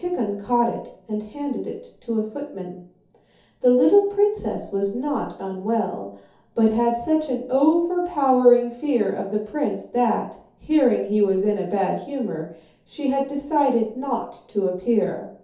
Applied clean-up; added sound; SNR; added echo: none; none; none; reverberation time 0.5 s.